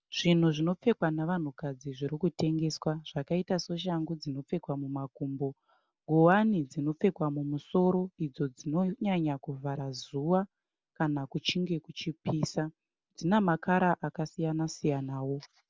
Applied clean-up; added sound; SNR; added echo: none; none; none; none.